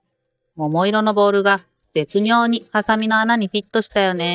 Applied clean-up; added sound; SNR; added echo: neural mask model DeepFilterNet 3.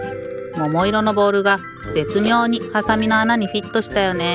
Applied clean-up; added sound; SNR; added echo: none; Piano; 11 dB; none.